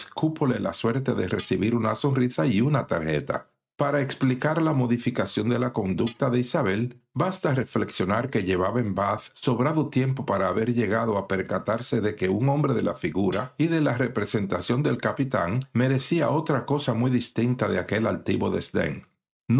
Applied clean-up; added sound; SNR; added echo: neural mask model RNNoise.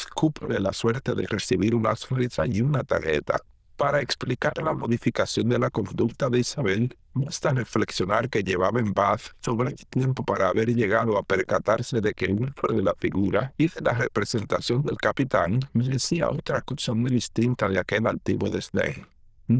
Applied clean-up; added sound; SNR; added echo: neural diffusion model UNIVERSE++.